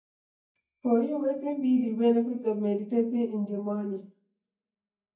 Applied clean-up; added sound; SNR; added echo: neural mask model DeepFilterNet 3.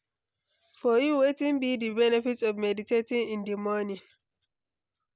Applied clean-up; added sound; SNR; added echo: none; none; none; none.